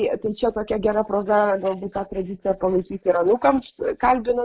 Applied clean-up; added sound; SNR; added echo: neural mask model Resemble Enhance denoiser.